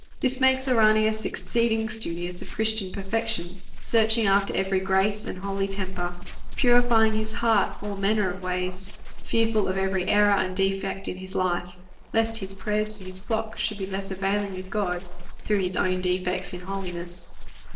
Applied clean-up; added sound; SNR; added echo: neural separator model SepFormer DNS4.